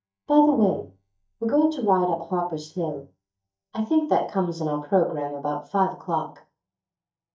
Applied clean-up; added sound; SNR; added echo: neural mask model DeepFilterNet 3.